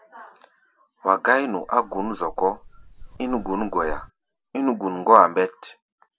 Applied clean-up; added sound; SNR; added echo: none; Wind; 15 dB; none.